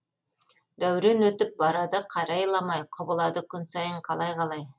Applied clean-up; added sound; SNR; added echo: none; none; none; none.